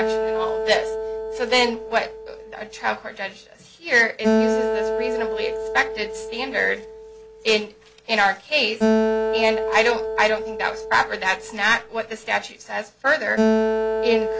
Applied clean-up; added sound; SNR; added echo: none; Acoustic guitar; 1 dB; none.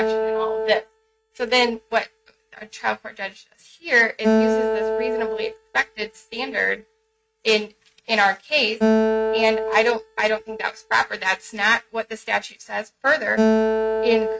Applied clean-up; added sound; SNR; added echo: neural mask model RNNoise.